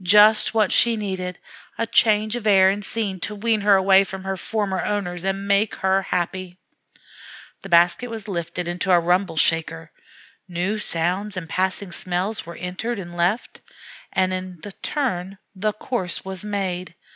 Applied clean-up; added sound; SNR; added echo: none; none; none; none.